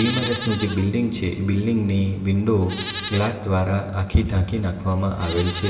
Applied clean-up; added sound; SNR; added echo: none; Livestock, farm animals, working animals; 14 dB; reverberation time 2.3 s.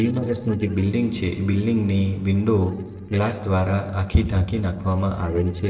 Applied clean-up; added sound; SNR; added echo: neural separator model SepFormer DNS4.